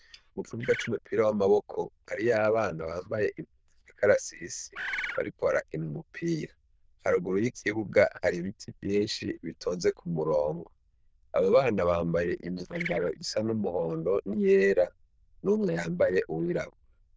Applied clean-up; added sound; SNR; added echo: neural diffusion model UNIVERSE++.